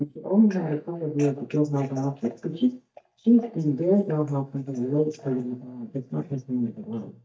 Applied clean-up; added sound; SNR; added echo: neural mask model DeepFilterNet 3.